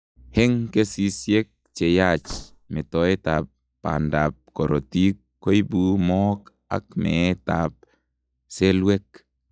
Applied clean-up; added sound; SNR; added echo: classical method log-MMSE.